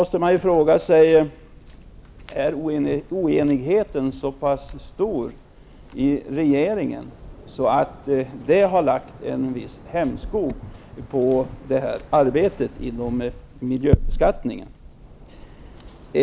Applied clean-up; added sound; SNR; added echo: none; Waves, surf; 19 dB; none.